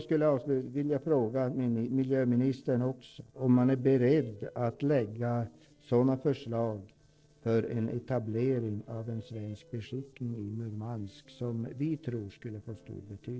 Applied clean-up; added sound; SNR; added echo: neural separator model SepFormer DNS4.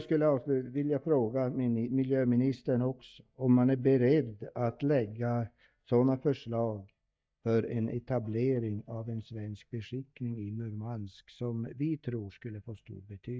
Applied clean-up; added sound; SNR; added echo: neural mask model DeepFilterNet 3.